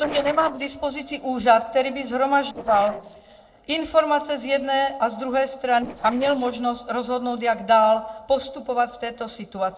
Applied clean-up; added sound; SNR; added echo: neural separator model SepFormer DNS4.